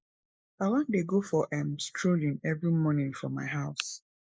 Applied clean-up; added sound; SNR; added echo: neural mask model Resemble Enhance denoiser.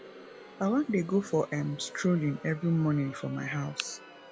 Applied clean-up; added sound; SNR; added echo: none; Crowd; 18 dB; none.